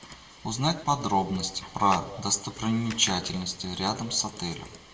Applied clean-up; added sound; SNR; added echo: none; Computer keyboard; 20 dB; reverberation time 1.7 s.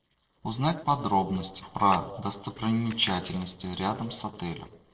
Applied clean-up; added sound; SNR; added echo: neural separator model SepFormer DNS4.